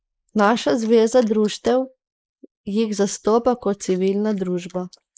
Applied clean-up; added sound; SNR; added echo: neural mask model Resemble Enhance denoiser.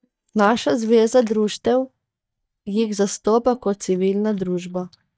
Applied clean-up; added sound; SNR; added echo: neural mask model DeepFilterNet 3.